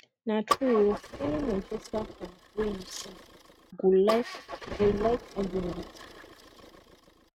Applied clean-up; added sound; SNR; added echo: neural mask model RNNoise.